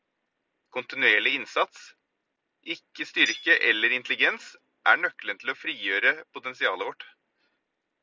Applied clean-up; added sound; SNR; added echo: none; Tools; 18 dB; none.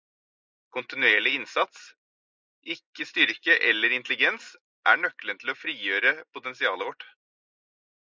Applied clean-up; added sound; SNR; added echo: neural mask model Resemble Enhance denoiser.